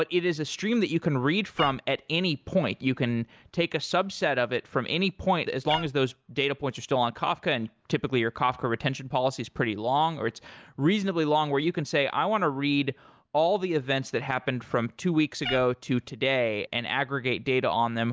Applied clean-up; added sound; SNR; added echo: none; Meow; 11 dB; none.